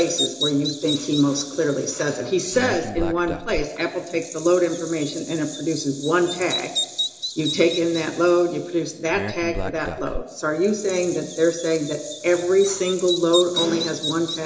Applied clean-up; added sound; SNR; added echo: none; Bird vocalization, bird call, bird song; 9 dB; reverberation time 0.8 s.